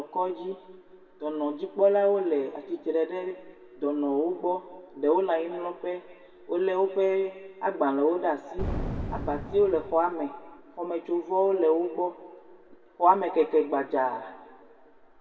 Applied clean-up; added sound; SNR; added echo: none; Boom; 6 dB; reverberation time 1.8 s.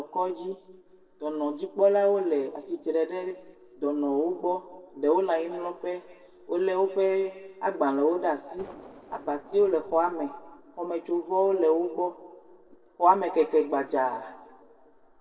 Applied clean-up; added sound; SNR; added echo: neural separator model SepFormer DNS4.